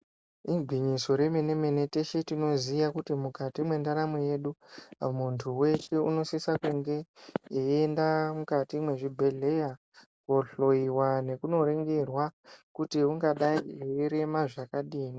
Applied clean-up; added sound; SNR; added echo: none; none; none; none.